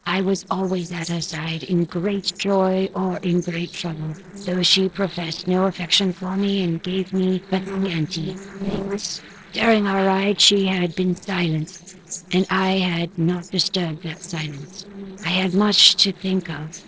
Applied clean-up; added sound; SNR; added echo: neural separator model SepFormer DNS4.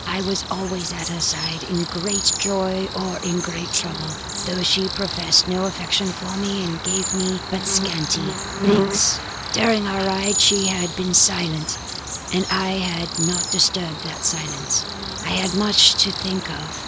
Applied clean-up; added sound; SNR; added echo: none; Cricket; 4 dB; none.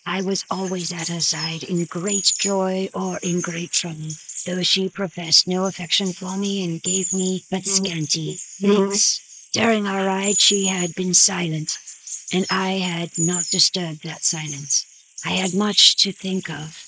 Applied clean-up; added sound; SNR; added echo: neural mask model Resemble Enhance denoiser.